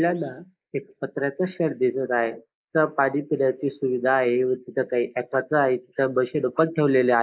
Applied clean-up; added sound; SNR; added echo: neural mask model Resemble Enhance denoiser.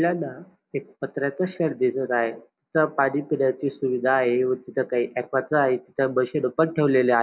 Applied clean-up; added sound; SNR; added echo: none; none; none; none.